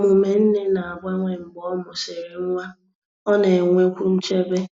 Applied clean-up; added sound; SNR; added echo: none; none; none; none.